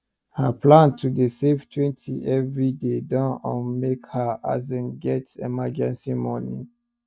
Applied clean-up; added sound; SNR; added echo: neural mask model DeepFilterNet 3.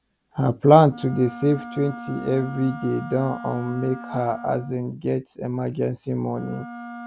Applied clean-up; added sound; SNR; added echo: none; Wind instrument, woodwind instrument; 15 dB; none.